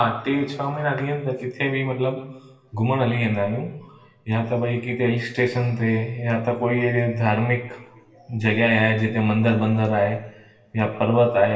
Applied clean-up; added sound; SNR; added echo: none; none; none; reverberation time 0.9 s.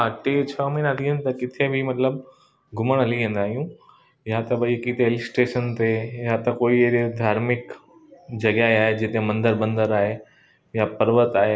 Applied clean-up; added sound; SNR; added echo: none; none; none; none.